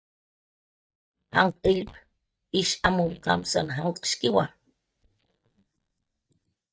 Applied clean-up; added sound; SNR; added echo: neural mask model DeepFilterNet 3.